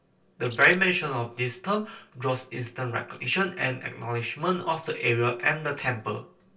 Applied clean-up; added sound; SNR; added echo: none; Bird; 8 dB; reverberation time 0.2 s.